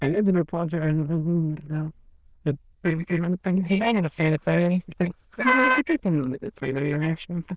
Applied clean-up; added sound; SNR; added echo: neural diffusion model UNIVERSE++.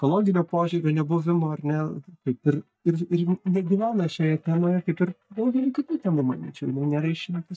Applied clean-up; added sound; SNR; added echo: neural mask model DeepFilterNet 3.